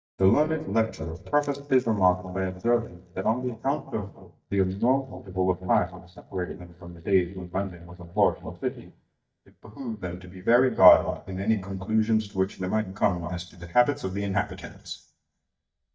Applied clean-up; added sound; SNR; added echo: neural mask model DeepFilterNet 3.